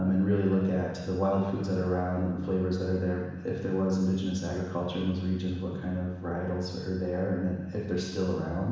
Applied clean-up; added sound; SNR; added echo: none; Telephone; 20 dB; reverberation time 1.1 s.